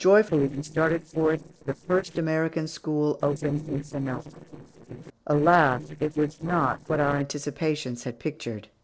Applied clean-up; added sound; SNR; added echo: neural separator model SepFormer DNS4.